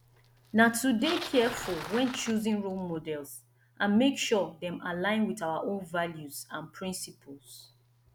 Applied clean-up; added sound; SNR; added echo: none; Bicycle; 16 dB; none.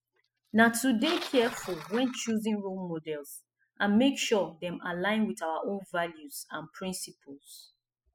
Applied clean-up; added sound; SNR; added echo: classical method spectral subtraction.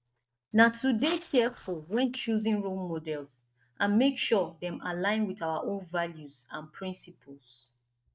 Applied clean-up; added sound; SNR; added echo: neural mask model DeepFilterNet 3.